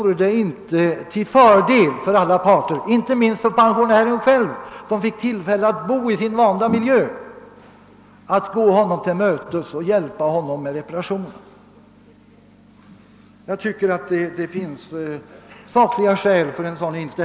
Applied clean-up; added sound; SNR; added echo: none; none; none; none.